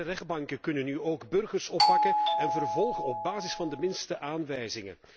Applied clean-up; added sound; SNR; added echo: none; Doorbell; -5 dB; none.